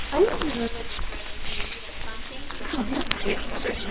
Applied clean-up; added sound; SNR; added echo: neural separator model SepFormer WHAMR!.